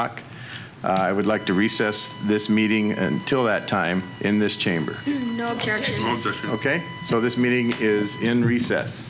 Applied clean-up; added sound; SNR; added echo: none; Bowed string instrument; 18 dB; none.